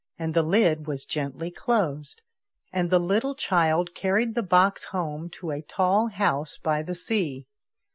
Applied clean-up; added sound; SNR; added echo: none; none; none; none.